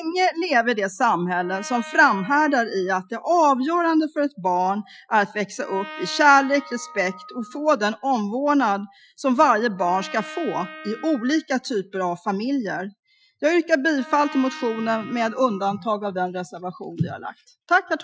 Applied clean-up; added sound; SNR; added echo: classical method Wiener filter.